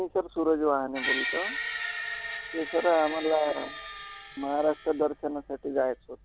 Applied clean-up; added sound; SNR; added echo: none; Screech; 6 dB; none.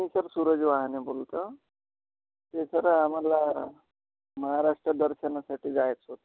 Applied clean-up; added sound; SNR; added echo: none; none; none; none.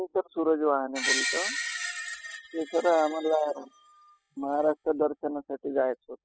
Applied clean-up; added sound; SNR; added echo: classical method spectral subtraction.